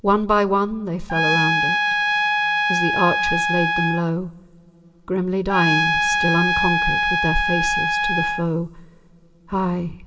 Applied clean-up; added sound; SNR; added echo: none; Trumpet; -2 dB; reverberation time 2.3 s.